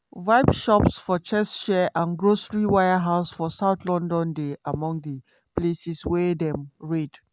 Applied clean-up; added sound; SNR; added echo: none; none; none; none.